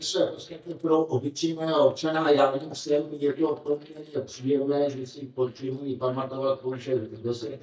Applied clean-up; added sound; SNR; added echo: neural mask model DeepFilterNet 3.